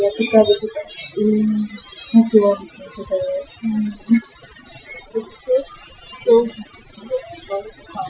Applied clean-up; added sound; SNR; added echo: classical method Wiener filter.